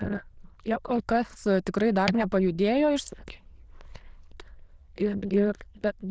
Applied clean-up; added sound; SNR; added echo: neural diffusion model UNIVERSE++.